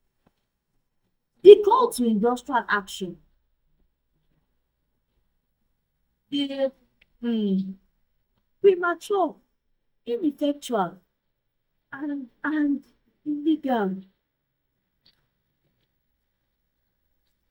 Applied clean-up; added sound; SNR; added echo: neural mask model DeepFilterNet 3.